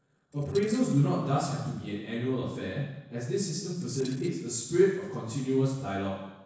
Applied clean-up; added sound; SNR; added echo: neural separator model SepFormer DNS4.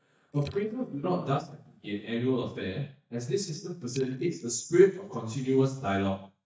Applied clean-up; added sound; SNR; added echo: neural mask model DeepFilterNet 3.